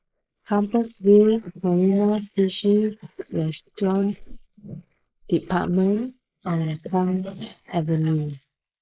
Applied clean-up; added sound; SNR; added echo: neural mask model Resemble Enhance denoiser.